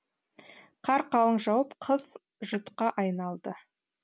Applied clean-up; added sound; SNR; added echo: none; none; none; none.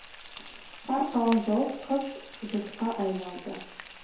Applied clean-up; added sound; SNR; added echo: none; Frying (food); 15 dB; reverberation time 2.4 s.